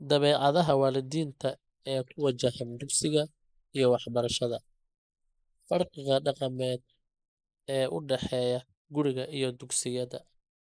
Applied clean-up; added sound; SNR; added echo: neural mask model Resemble Enhance denoiser.